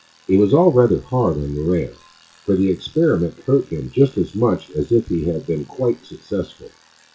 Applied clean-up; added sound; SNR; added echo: classical method WPE with log-MMSE.